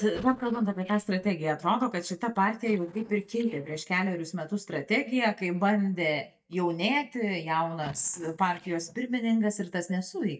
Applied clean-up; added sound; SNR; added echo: neural mask model DeepFilterNet 3.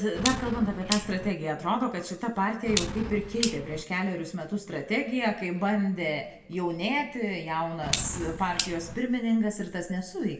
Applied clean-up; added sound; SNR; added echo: none; Clock; 7 dB; reverberation time 0.7 s.